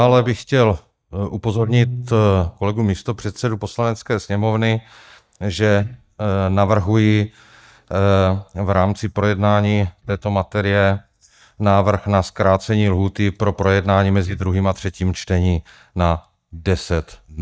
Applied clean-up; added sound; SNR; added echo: neural mask model DeepFilterNet 3.